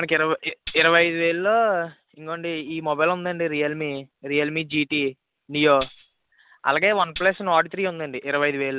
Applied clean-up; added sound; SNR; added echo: none; Tambourine; 4 dB; none.